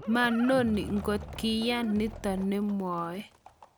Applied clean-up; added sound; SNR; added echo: none; Livestock, farm animals, working animals; 14 dB; none.